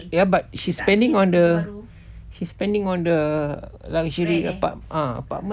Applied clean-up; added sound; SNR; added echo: none; none; none; none.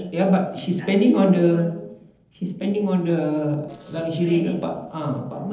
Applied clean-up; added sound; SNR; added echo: neural separator model SepFormer DNS4.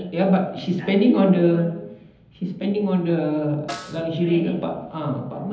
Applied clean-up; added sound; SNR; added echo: none; Snare drum; 18 dB; reverberation time 0.9 s.